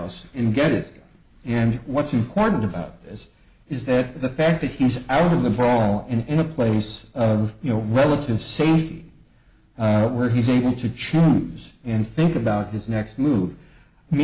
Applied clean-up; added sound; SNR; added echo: none; none; none; none.